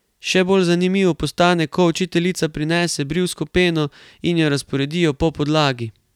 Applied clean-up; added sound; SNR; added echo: none; none; none; none.